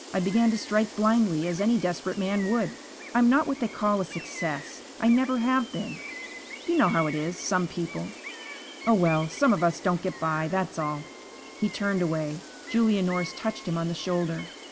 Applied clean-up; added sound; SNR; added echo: none; Gull, seagull; 14 dB; none.